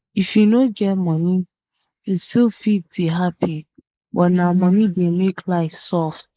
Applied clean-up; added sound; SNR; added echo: neural mask model Resemble Enhance denoiser.